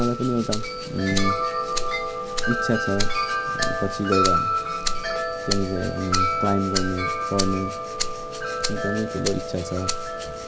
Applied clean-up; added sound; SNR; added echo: none; Rattle (instrument) + Wind chime; -2 dB; none.